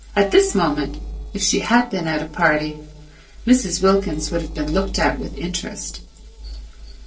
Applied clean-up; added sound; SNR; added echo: neural separator model SepFormer DNS4.